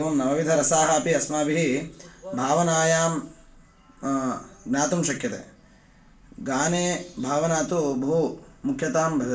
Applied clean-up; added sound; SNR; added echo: none; none; none; reverberation time 0.3 s.